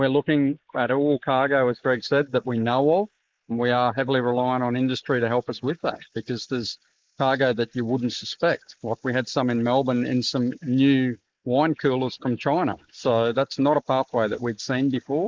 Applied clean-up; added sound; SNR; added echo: neural mask model Resemble Enhance denoiser.